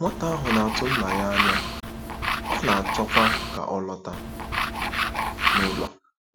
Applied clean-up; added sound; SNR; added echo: none; Tools; -3 dB; none.